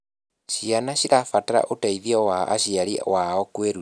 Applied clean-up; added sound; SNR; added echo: none; none; none; none.